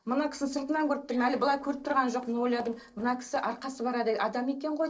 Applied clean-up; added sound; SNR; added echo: neural separator model SepFormer DNS4.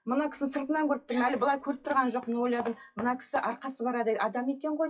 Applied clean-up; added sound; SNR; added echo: classical method WPE with log-MMSE.